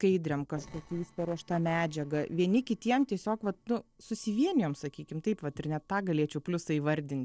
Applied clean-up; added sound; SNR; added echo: neural separator model SepFormer DNS4.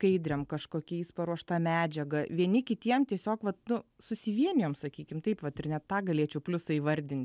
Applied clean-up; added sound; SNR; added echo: none; none; none; none.